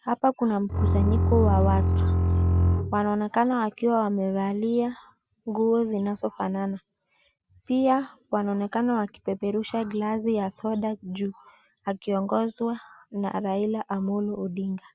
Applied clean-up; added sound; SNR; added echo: none; Bowed string instrument; -5 dB; none.